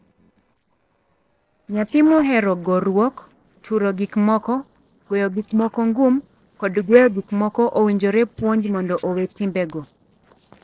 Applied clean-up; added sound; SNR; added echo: neural separator model SepFormer DNS4.